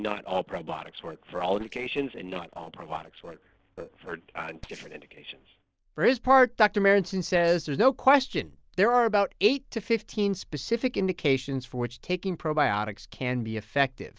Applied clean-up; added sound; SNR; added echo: neural separator model SepFormer DNS4.